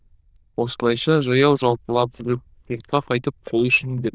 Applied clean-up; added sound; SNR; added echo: neural diffusion model UNIVERSE++.